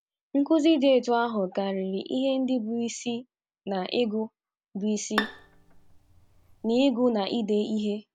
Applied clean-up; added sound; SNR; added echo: none; Bowed string instrument; 11 dB; none.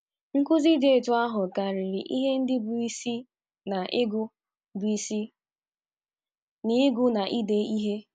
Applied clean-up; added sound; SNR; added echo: none; none; none; none.